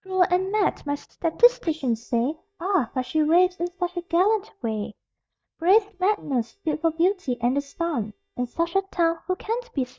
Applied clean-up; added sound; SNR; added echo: neural mask model DeepFilterNet 3.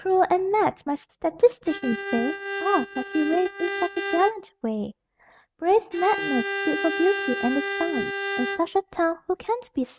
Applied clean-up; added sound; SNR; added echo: neural mask model RNNoise.